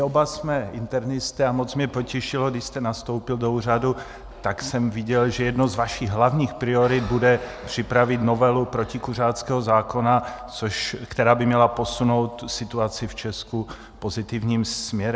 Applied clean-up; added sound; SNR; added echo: none; none; none; none.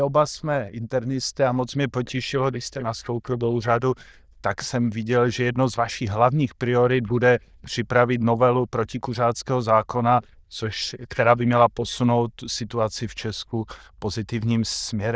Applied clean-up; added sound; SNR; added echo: neural diffusion model UNIVERSE++.